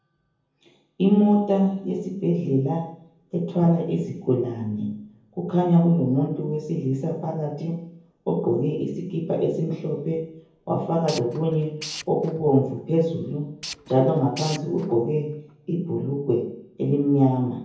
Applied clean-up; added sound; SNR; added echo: none; Tools; 16 dB; reverberation time 0.7 s.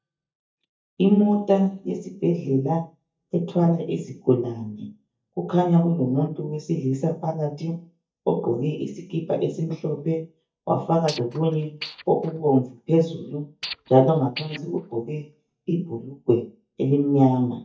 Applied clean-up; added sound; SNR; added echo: neural mask model DeepFilterNet 3.